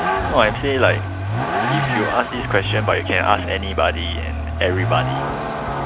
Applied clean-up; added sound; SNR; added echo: none; Vehicle; 1 dB; none.